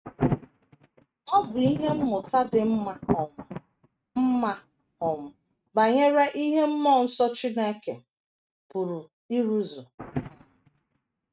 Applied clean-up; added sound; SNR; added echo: neural mask model RNNoise.